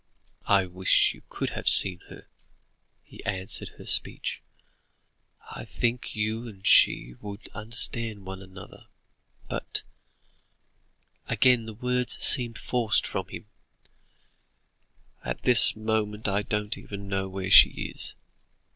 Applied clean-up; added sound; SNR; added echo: none; none; none; none.